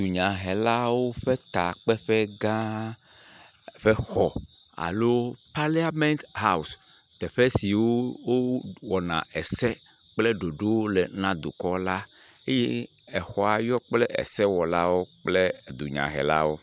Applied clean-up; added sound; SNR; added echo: none; none; none; none.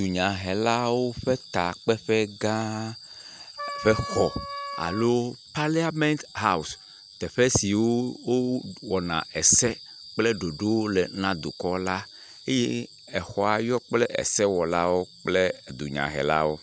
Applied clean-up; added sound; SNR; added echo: none; Wind instrument, woodwind instrument; 10 dB; none.